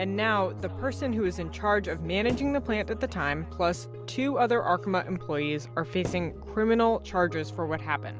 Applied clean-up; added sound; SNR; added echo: none; Thump, thud; 14 dB; none.